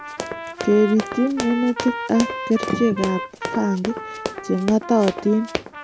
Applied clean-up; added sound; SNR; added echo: none; Run + Trumpet; 8 dB; none.